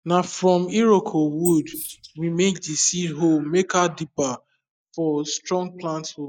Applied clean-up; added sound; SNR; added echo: neural mask model DeepFilterNet 3.